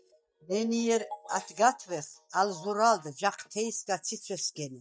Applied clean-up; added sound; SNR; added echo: neural mask model DeepFilterNet 3.